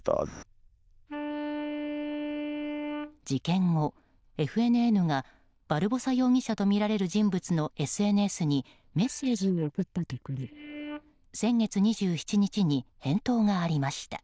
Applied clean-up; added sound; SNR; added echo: neural diffusion model UNIVERSE++.